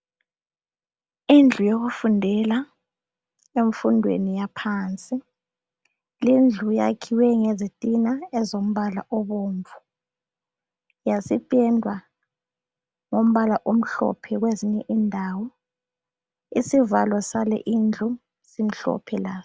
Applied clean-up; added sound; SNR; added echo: none; none; none; none.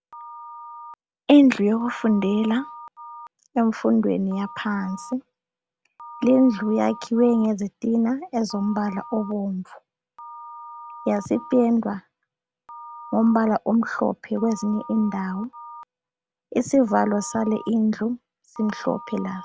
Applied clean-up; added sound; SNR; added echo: none; Telephone; 19 dB; none.